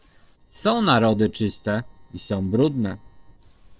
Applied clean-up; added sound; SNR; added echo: neural separator model SepFormer DNS4.